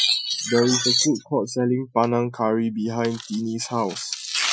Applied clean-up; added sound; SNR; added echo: classical method Wiener filter.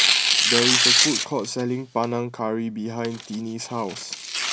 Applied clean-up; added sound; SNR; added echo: none; Tearing; -4 dB; none.